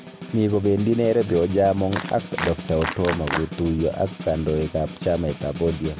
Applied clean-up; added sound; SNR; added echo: none; Clapping + Snare drum; 10 dB; none.